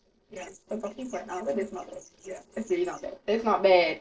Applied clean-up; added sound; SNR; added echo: neural separator model SepFormer DNS4.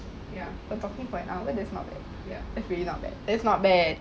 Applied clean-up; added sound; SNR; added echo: none; none; none; none.